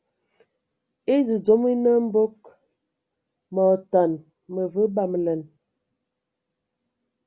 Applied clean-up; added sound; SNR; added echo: none; none; none; none.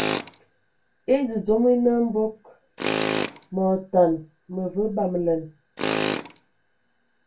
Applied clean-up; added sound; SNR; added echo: none; Tools; 7 dB; reverberation time 0.2 s.